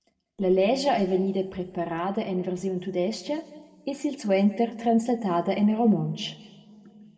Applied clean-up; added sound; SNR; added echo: none; none; none; reverberation time 1.3 s.